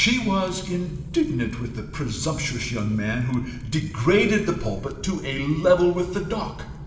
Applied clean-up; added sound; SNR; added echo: none; Fire; 13 dB; reverberation time 1.2 s.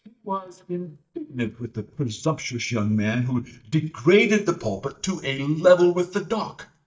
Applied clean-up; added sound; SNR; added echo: neural mask model DeepFilterNet 3.